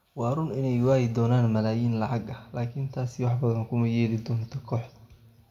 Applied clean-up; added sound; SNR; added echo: none; none; none; reverberation time 0.7 s.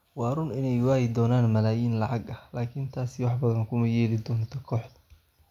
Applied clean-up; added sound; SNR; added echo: none; none; none; none.